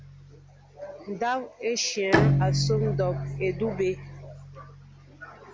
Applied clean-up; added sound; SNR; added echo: none; Bowed string instrument; -1 dB; none.